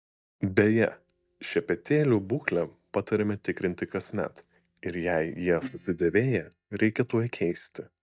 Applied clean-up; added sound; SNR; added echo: neural mask model DeepFilterNet 3.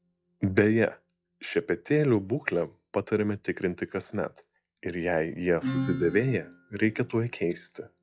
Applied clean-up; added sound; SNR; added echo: classical method log-MMSE.